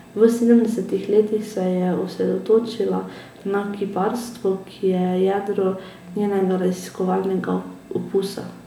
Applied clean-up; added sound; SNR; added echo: none; none; none; none.